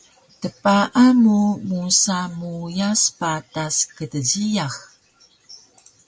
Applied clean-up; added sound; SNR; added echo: none; none; none; none.